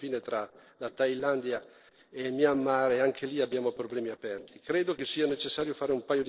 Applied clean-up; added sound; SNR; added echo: neural separator model SepFormer DNS4.